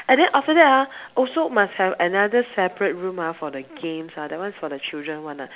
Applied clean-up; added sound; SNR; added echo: none; none; none; none.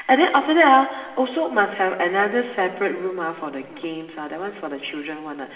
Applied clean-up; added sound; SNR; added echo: none; none; none; reverberation time 2.9 s.